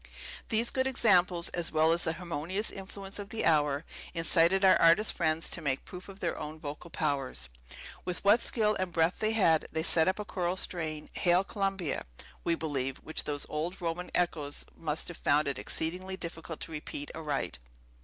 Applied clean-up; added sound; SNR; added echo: none; none; none; none.